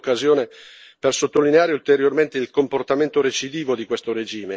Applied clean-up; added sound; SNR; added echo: neural mask model Resemble Enhance denoiser.